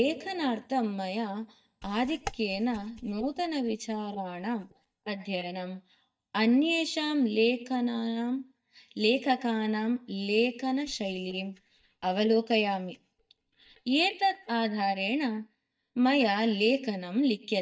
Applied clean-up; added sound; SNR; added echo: neural mask model DeepFilterNet 3.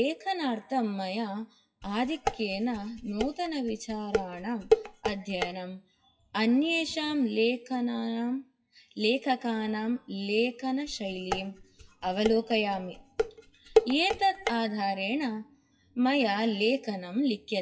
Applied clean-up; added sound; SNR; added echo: classical method WPE with log-MMSE.